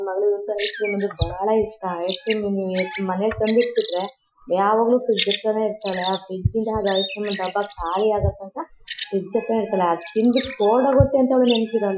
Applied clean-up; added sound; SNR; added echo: classical method Wiener filter.